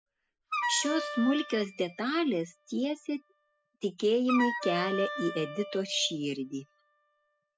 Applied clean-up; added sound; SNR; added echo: classical method spectral subtraction.